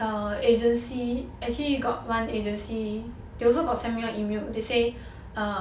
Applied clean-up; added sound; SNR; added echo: none; none; none; none.